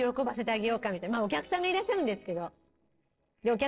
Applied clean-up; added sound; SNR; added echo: neural separator model SepFormer DNS4.